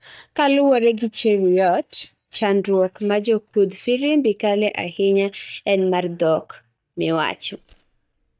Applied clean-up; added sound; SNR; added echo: neural mask model DeepFilterNet 3.